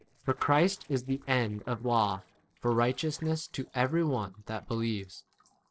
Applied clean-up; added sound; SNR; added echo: neural separator model SepFormer DNS4.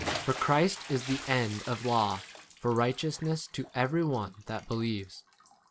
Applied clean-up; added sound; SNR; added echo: none; Bathtub (filling or washing) / Splash, splatter; 12 dB; none.